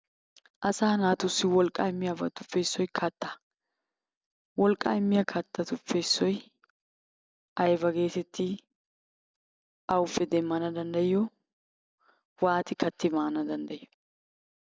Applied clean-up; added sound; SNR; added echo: none; none; none; none.